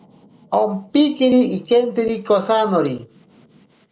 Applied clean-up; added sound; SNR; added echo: neural mask model Resemble Enhance denoiser.